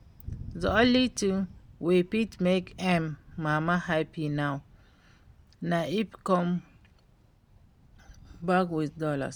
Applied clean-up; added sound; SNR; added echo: none; Thunder; 18 dB; none.